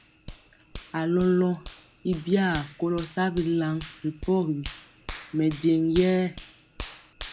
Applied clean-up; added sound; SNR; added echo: none; Hands; 12 dB; none.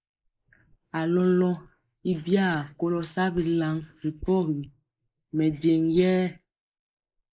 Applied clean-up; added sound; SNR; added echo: neural mask model Resemble Enhance denoiser.